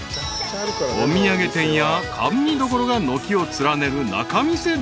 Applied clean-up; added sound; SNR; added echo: none; none; none; none.